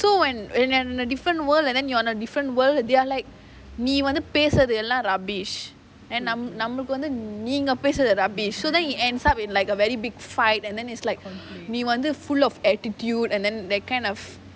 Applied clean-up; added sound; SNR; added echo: none; none; none; none.